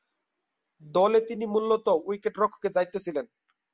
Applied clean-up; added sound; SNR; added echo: none; none; none; none.